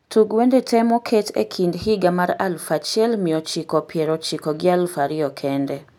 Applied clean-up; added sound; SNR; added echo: none; none; none; none.